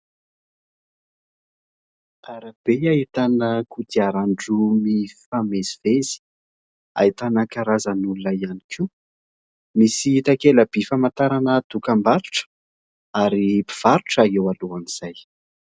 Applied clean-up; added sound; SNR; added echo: none; none; none; none.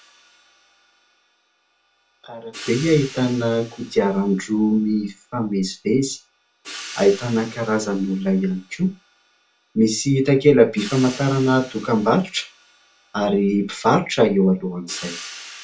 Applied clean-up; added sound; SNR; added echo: none; Hi-hat; 20 dB; reverberation time 0.2 s.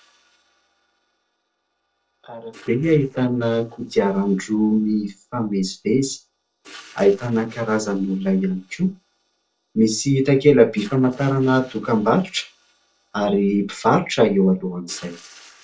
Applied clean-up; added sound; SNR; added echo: neural separator model SepFormer DNS4.